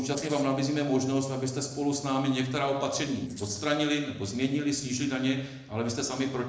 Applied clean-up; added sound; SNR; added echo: neural separator model SepFormer DNS4.